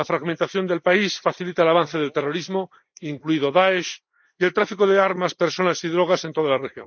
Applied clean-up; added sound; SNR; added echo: neural mask model Resemble Enhance denoiser.